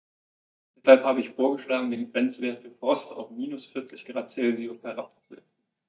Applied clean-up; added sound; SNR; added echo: neural mask model DeepFilterNet 3.